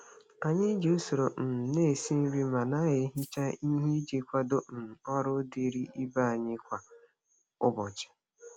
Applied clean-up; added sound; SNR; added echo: none; Rattle (instrument); 19 dB; none.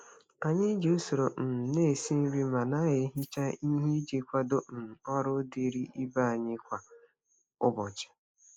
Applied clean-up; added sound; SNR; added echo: neural mask model Resemble Enhance denoiser.